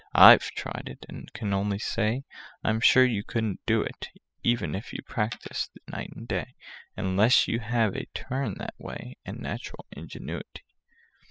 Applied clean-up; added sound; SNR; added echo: classical method spectral subtraction.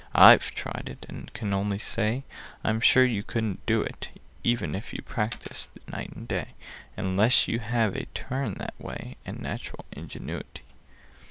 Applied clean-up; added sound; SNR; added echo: none; Coin (dropping); 19 dB; none.